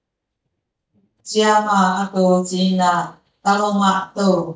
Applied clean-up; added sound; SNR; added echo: neural mask model DeepFilterNet 3.